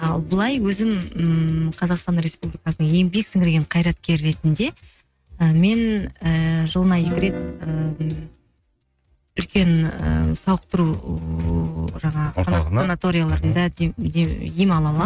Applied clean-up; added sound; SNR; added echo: neural mask model RNNoise.